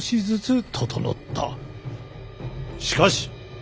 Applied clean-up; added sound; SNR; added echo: none; none; none; none.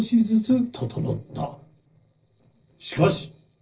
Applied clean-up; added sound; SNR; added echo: neural separator model SepFormer DNS4.